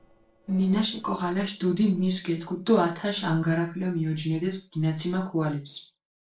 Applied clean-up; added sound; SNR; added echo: neural separator model SepFormer DNS4.